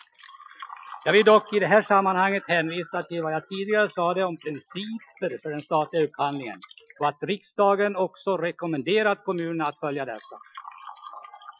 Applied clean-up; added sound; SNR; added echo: classical method Wiener filter.